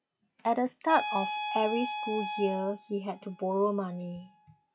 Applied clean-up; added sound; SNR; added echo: classical method log-MMSE.